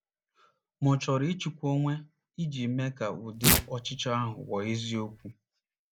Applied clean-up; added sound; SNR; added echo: none; Tearing; -1 dB; none.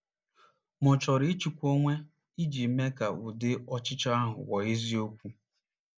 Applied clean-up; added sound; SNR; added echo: none; none; none; none.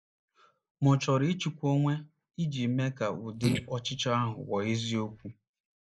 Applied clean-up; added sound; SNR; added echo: neural mask model Resemble Enhance denoiser.